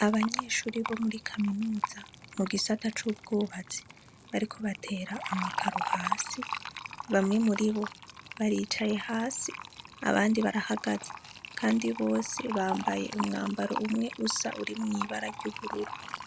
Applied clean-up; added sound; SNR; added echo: none; Fill (with liquid); 8 dB; none.